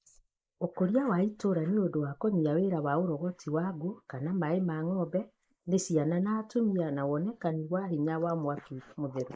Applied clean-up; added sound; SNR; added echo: neural mask model Resemble Enhance denoiser.